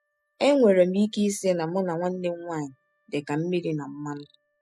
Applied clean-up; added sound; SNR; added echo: classical method spectral subtraction.